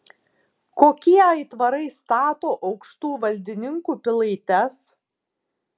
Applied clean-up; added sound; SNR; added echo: none; none; none; none.